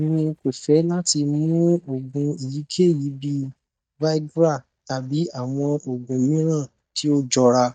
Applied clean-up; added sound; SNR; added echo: neural mask model DeepFilterNet 3.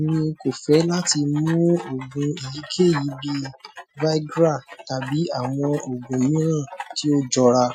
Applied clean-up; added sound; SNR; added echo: classical method Wiener filter.